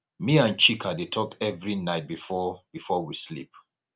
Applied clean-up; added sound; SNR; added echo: none; none; none; none.